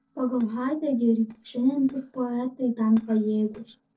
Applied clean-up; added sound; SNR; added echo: neural separator model SepFormer DNS4.